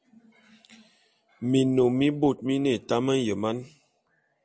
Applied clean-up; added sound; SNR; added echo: none; none; none; none.